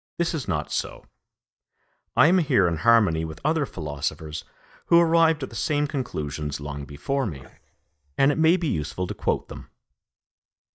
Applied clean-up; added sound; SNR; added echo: neural mask model DeepFilterNet 3.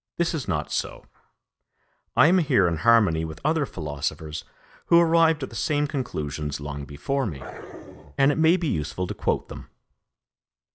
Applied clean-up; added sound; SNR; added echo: none; Growling; 13 dB; none.